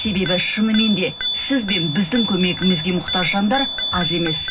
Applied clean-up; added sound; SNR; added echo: none; Bicycle bell; 5 dB; reverberation time 0.4 s.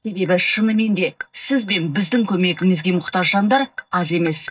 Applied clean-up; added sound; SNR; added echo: neural mask model DeepFilterNet 3.